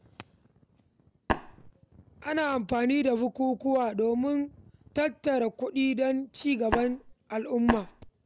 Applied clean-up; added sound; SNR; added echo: none; Tap; 2 dB; none.